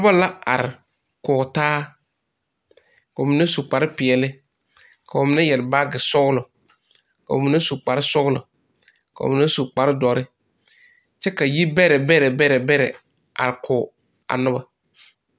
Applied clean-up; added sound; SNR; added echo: none; none; none; none.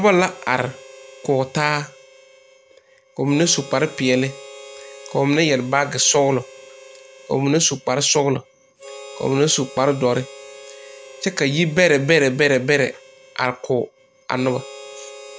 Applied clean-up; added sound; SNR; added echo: none; Harmonica; 19 dB; none.